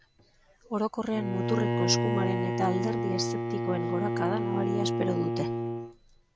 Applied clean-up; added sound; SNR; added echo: none; Bowed string instrument; -2 dB; none.